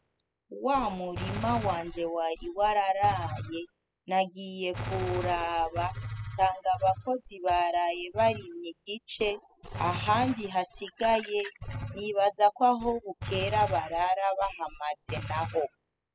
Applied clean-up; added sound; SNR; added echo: classical method spectral subtraction.